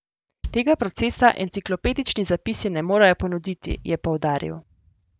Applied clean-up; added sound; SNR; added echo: none; Bass drum; 15 dB; none.